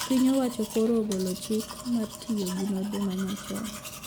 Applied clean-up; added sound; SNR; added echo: none; Domestic sounds, home sounds; 12 dB; none.